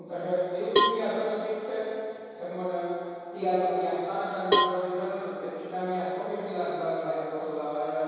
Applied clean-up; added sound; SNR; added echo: none; Cowbell; 0 dB; reverberation time 2.2 s.